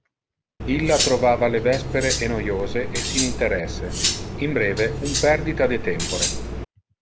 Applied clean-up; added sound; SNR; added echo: none; Cutlery, silverware; 3 dB; none.